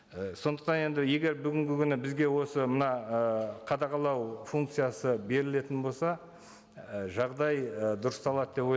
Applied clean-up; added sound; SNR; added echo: none; none; none; none.